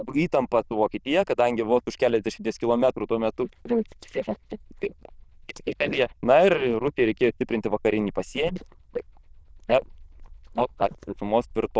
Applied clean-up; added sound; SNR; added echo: neural diffusion model UNIVERSE++.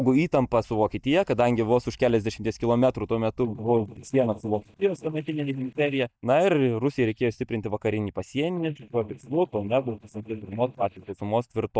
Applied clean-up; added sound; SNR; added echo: neural mask model DeepFilterNet 3.